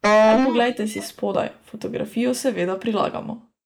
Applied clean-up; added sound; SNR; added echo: neural mask model Resemble Enhance denoiser.